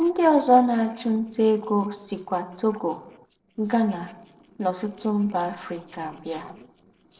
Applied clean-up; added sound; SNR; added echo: neural separator model SepFormer DNS4.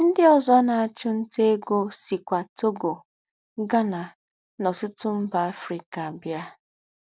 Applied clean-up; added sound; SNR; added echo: none; none; none; none.